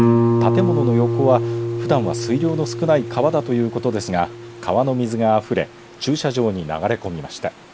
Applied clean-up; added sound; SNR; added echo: none; Guitar; 2 dB; none.